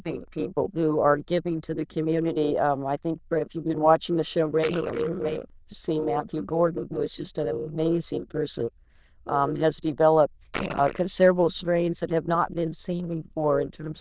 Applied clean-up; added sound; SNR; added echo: neural diffusion model UNIVERSE++.